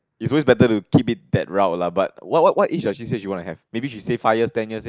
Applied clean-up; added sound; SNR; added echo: neural mask model Resemble Enhance denoiser.